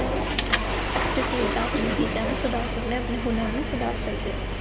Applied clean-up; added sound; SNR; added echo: none; Toilet flush / Water; 4 dB; none.